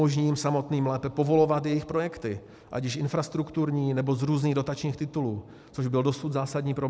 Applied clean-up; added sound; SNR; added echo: none; none; none; none.